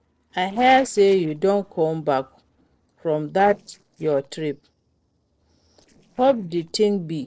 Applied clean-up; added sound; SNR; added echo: neural separator model SepFormer DNS4.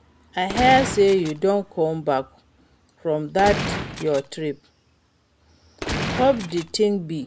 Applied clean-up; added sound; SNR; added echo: none; Gunshot, gunfire; 6 dB; none.